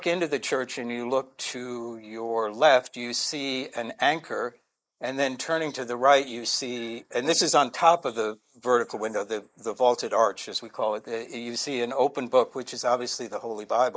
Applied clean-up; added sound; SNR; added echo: neural mask model Resemble Enhance denoiser.